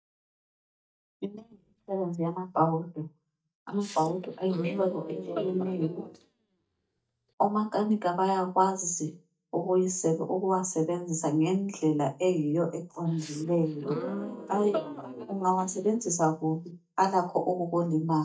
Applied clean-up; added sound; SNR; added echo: neural mask model DeepFilterNet 3.